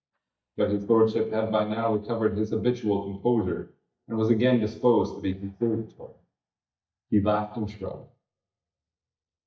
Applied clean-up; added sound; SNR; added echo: neural mask model DeepFilterNet 3.